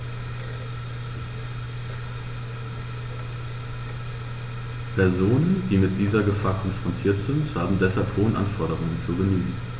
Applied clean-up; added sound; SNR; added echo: none; none; none; none.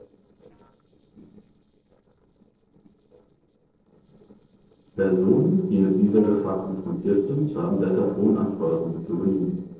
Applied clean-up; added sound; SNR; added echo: neural separator model SepFormer DNS4.